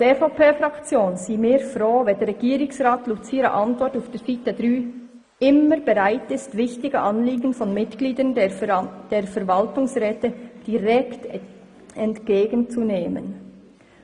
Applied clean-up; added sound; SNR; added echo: neural mask model Resemble Enhance denoiser.